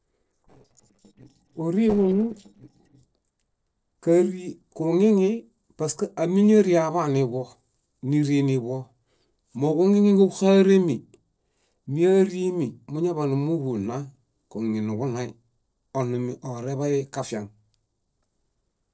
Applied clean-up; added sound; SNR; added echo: neural separator model SepFormer DNS4.